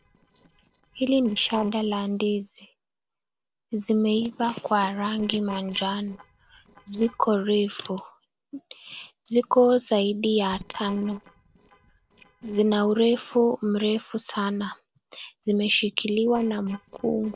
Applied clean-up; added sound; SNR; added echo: neural separator model SepFormer DNS4.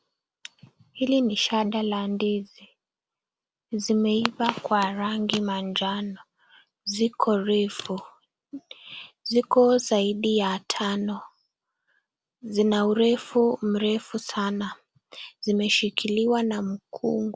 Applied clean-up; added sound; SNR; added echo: none; none; none; none.